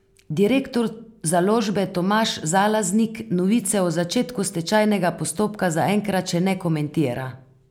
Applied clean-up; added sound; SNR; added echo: none; none; none; none.